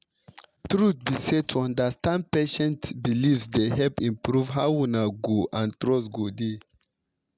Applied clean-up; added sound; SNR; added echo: none; none; none; none.